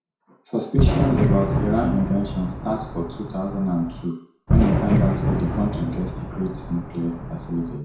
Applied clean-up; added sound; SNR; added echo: none; Fireworks; -2 dB; reverberation time 0.6 s.